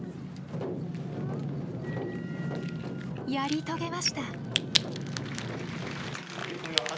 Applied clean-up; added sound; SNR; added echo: none; Crack; 5 dB; none.